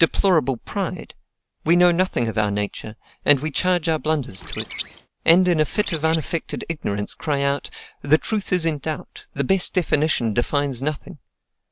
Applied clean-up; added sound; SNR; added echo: none; Bird; 6 dB; none.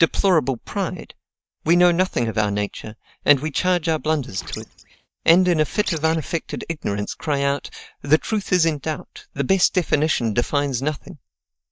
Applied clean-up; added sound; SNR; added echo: neural mask model DeepFilterNet 3.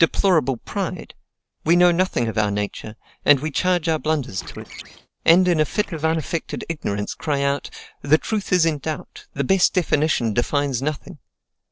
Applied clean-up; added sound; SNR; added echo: neural separator model SepFormer DNS4.